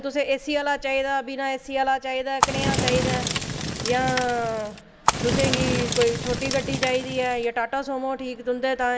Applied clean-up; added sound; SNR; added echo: none; Fire; 1 dB; none.